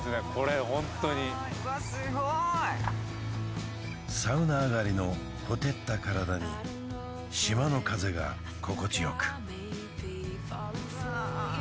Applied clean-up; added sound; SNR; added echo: none; none; none; none.